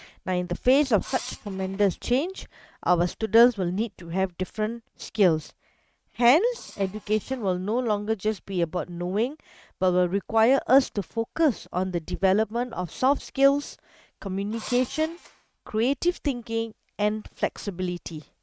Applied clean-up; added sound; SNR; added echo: neural mask model RNNoise.